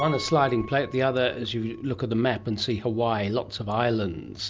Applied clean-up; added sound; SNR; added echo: none; Piano; 19 dB; none.